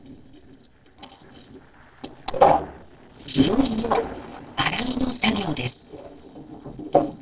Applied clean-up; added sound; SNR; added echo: neural separator model SepFormer DNS4.